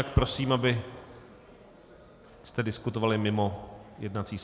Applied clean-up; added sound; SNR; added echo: none; none; none; none.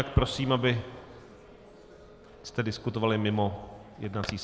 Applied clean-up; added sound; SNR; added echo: none; Telephone; 19 dB; none.